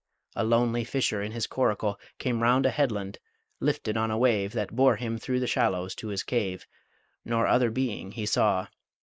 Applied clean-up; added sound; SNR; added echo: neural mask model Resemble Enhance denoiser.